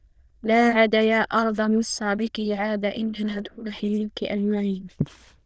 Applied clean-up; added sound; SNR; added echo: neural diffusion model UNIVERSE++.